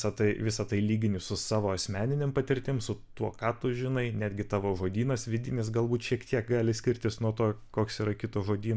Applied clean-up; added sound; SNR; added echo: none; none; none; none.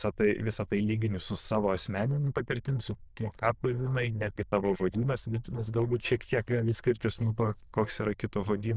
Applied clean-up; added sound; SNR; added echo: neural diffusion model UNIVERSE++.